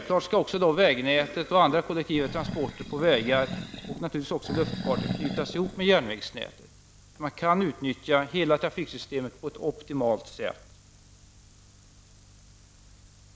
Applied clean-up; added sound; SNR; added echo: none; Animal; 7 dB; none.